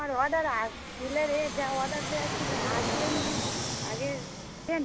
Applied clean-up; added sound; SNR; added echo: none; Fixed-wing aircraft, airplane; 2 dB; none.